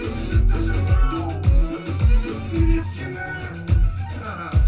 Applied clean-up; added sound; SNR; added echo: none; Bass guitar; 17 dB; reverberation time 0.2 s.